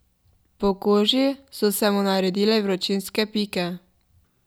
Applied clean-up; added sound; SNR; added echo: none; none; none; none.